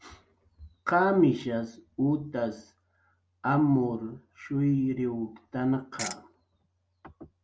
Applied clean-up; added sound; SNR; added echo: none; Ratchet, pawl; 9 dB; none.